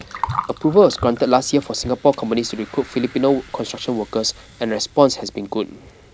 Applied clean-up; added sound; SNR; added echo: none; Gurgling; 14 dB; none.